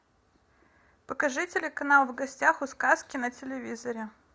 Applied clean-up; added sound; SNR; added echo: none; none; none; none.